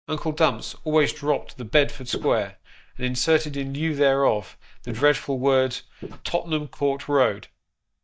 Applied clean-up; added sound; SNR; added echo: neural mask model DeepFilterNet 3.